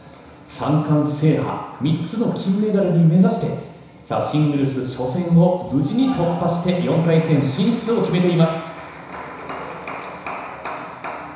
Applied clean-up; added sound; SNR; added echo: none; none; none; reverberation time 1.0 s.